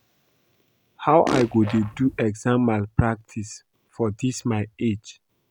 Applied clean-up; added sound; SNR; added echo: none; Fart; 7 dB; none.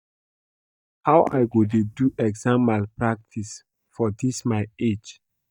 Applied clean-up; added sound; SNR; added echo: neural mask model DeepFilterNet 3.